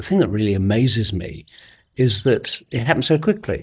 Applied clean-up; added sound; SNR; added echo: neural mask model DeepFilterNet 3.